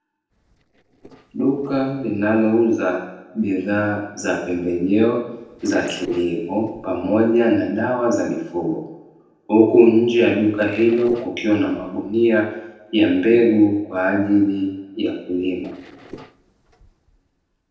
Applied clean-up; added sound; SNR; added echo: neural separator model SepFormer DNS4.